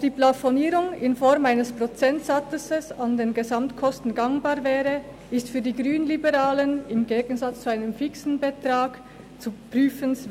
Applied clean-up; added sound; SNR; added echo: none; none; none; none.